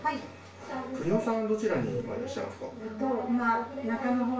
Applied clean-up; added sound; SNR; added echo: none; Telephone; 15 dB; reverberation time 0.3 s.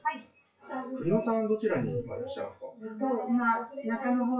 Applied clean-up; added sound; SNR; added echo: classical method WPE with log-MMSE.